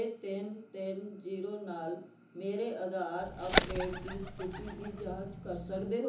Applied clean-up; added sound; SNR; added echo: none; Bird; -3 dB; reverberation time 0.7 s.